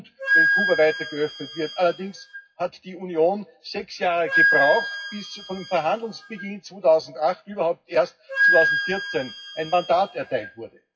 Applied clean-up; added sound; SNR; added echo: classical method WPE with log-MMSE.